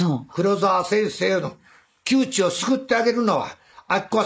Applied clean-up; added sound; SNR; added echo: neural mask model Resemble Enhance denoiser.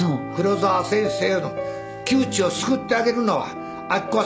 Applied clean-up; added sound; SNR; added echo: none; Wind instrument, woodwind instrument; 15 dB; none.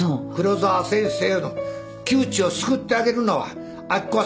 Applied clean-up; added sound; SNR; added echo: none; none; none; none.